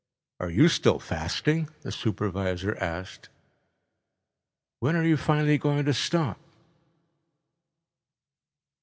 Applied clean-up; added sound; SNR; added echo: none; none; none; none.